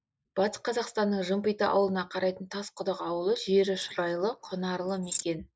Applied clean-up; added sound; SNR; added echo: neural mask model Resemble Enhance denoiser.